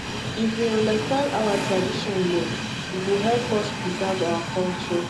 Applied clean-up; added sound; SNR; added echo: none; Train; 4 dB; none.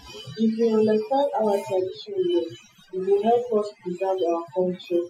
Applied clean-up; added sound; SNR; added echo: classical method Wiener filter.